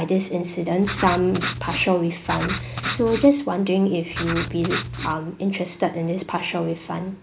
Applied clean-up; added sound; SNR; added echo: none; Writing; 7 dB; none.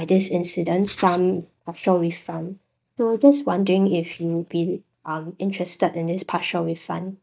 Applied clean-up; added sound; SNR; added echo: neural mask model DeepFilterNet 3.